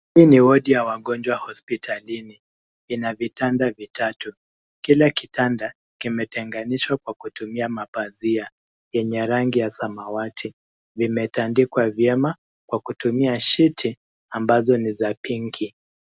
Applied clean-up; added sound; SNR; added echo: none; none; none; none.